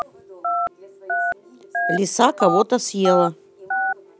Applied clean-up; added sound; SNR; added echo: none; Telephone; 3 dB; none.